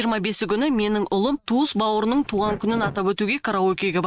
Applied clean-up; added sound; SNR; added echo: neural mask model RNNoise.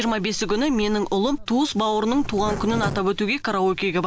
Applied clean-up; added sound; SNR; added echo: none; Zipper (clothing); 11 dB; none.